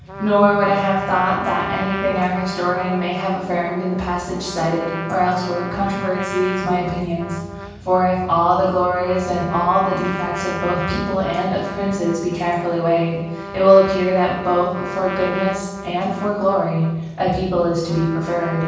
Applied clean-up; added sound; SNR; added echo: none; Trumpet; 11 dB; reverberation time 1.2 s.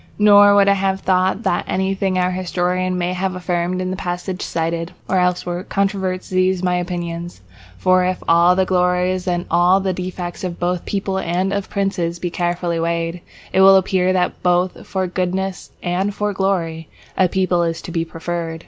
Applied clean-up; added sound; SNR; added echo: none; none; none; none.